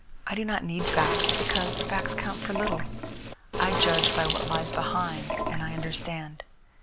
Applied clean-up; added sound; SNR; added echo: none; Sink (filling or washing); -4 dB; none.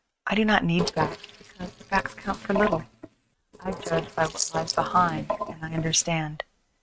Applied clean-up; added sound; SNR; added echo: neural mask model RNNoise.